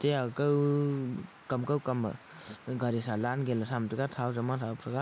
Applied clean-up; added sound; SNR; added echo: none; none; none; none.